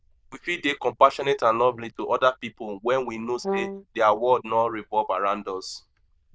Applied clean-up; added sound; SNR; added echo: neural diffusion model UNIVERSE++.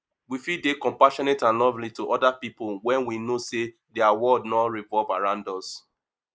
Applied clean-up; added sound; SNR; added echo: neural mask model Resemble Enhance denoiser.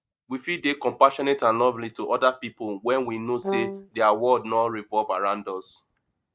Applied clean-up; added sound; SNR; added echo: neural mask model DeepFilterNet 3.